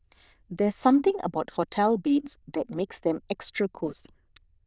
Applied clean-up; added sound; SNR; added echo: neural diffusion model UNIVERSE++.